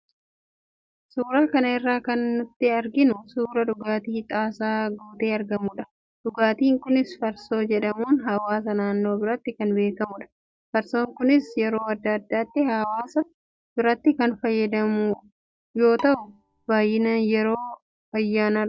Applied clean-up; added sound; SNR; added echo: none; Bowed string instrument; 20 dB; none.